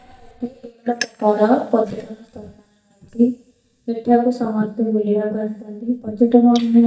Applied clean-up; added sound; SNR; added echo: neural mask model DeepFilterNet 3.